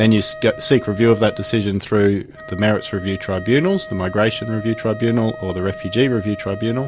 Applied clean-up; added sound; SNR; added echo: none; Wind instrument, woodwind instrument; 15 dB; none.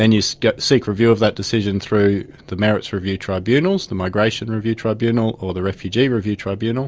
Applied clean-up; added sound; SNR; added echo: none; none; none; none.